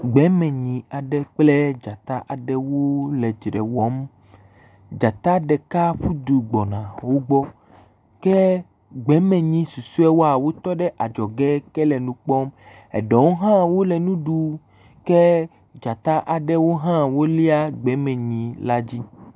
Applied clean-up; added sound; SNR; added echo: none; none; none; none.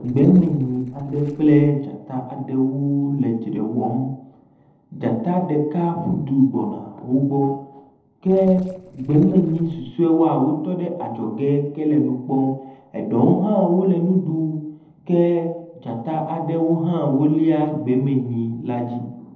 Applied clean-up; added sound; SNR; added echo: neural separator model SepFormer DNS4.